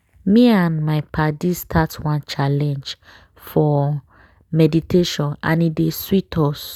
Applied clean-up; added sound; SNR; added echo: none; none; none; none.